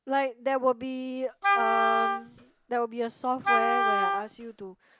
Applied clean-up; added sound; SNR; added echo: none; Wind instrument, woodwind instrument; -3 dB; none.